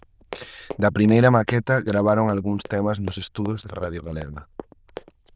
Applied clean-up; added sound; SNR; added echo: neural diffusion model UNIVERSE++.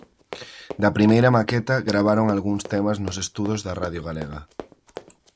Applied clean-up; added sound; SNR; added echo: none; Run; 18 dB; none.